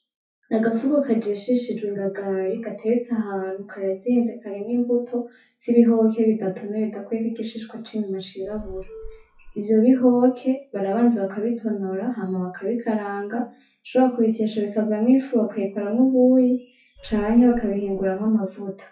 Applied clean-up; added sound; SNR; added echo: classical method WPE with log-MMSE.